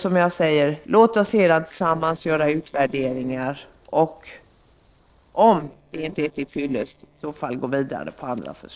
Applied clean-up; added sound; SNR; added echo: neural separator model SepFormer DNS4.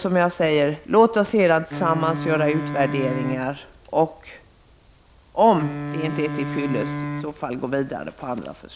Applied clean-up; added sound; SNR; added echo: none; Wind instrument, woodwind instrument; 8 dB; none.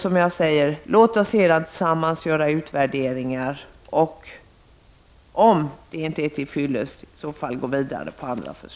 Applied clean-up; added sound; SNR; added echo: none; none; none; none.